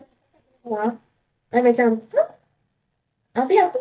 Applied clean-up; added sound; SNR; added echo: neural mask model DeepFilterNet 3.